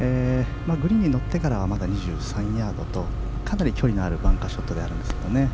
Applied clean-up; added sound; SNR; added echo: none; Breathing + Trumpet; 19 dB; none.